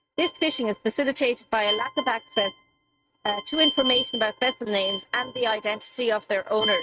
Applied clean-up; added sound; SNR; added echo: neural mask model RNNoise.